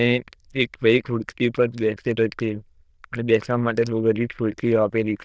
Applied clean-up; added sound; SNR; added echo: neural diffusion model UNIVERSE++.